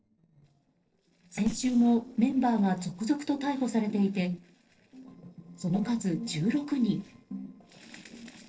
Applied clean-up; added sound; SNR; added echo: neural separator model SepFormer DNS4.